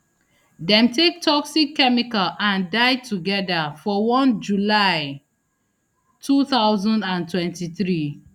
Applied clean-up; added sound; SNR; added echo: none; none; none; none.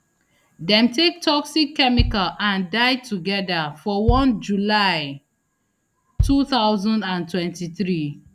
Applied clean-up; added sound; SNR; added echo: none; Bass drum; 7 dB; none.